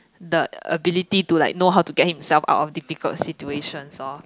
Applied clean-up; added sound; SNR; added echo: none; none; none; none.